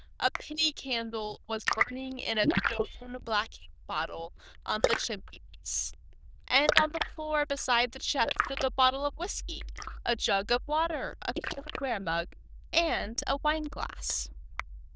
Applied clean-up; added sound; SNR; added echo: neural diffusion model UNIVERSE++.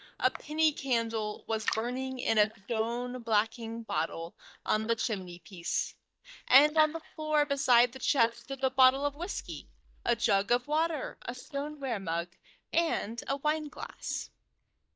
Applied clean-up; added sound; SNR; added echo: neural mask model DeepFilterNet 3.